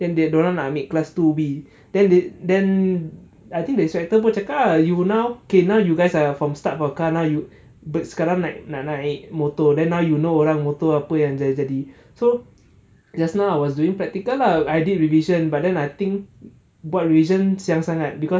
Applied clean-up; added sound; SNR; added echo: none; none; none; none.